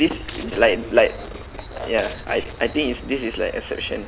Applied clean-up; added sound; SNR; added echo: none; Cricket + Coin (dropping); 14 dB; none.